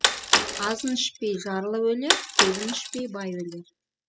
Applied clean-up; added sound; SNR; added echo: classical method spectral subtraction.